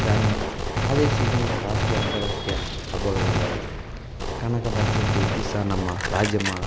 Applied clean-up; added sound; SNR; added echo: none; Gunshot, gunfire; -2 dB; none.